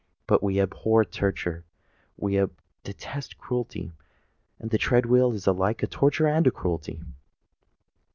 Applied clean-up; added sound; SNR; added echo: none; none; none; none.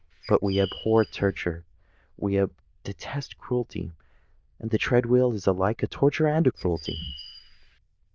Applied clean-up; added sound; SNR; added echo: neural diffusion model UNIVERSE++.